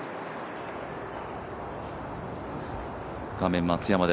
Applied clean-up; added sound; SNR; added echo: none; none; none; none.